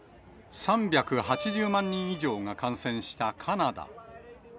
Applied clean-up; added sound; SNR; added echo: none; Bowed string instrument; 11 dB; none.